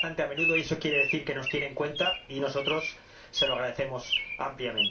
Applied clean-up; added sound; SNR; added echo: none; Bird vocalization, bird call, bird song; 1 dB; reverberation time 0.3 s.